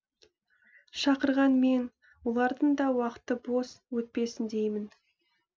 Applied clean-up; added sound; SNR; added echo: none; none; none; none.